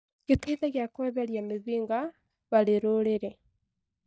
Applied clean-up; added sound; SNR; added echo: neural mask model DeepFilterNet 3.